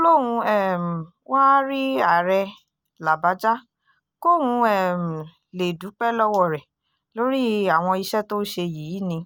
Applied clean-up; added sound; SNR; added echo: none; none; none; none.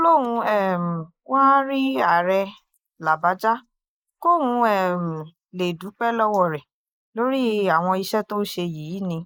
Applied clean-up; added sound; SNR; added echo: neural mask model Resemble Enhance denoiser.